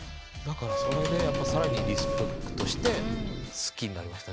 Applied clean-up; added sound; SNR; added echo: none; Typing + Wind instrument, woodwind instrument; -1 dB; none.